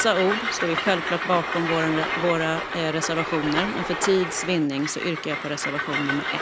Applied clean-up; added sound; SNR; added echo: none; Train; 3 dB; none.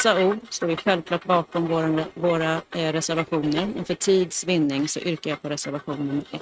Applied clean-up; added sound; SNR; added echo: neural mask model RNNoise.